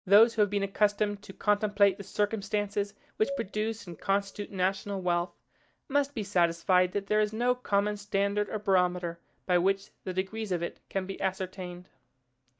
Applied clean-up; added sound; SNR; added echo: neural mask model DeepFilterNet 3.